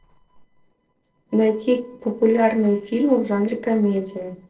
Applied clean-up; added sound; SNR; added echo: neural separator model SepFormer DNS4.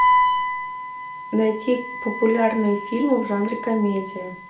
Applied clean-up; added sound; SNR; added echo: none; Wind instrument, woodwind instrument; 2 dB; reverberation time 0.4 s.